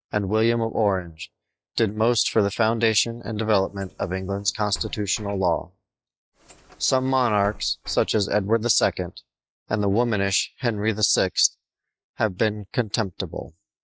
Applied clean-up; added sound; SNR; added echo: classical method log-MMSE.